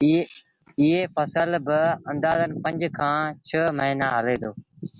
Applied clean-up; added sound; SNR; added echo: none; none; none; none.